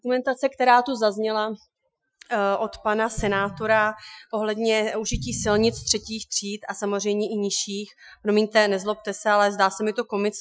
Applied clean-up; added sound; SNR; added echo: classical method Wiener filter.